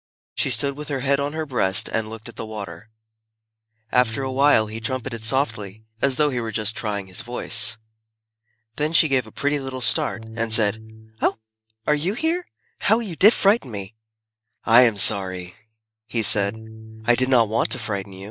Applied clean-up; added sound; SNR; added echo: neural mask model DeepFilterNet 3.